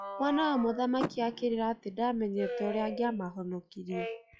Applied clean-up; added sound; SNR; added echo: classical method log-MMSE.